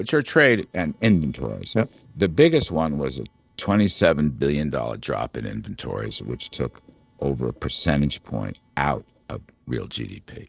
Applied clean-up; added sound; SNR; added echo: neural separator model SepFormer DNS4.